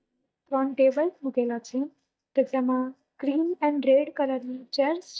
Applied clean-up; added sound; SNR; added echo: neural mask model DeepFilterNet 3.